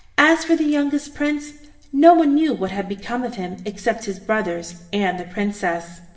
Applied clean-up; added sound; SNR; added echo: none; none; none; reverberation time 0.8 s.